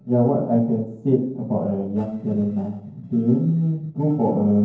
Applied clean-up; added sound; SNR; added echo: neural separator model SepFormer DNS4.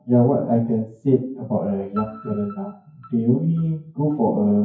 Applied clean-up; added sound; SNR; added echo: classical method WPE with log-MMSE.